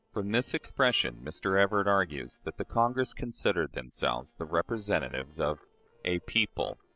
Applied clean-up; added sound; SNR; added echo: neural separator model SepFormer DNS4.